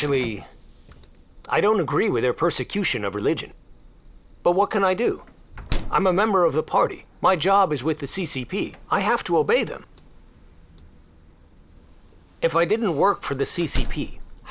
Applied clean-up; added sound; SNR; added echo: none; Slam; 10 dB; none.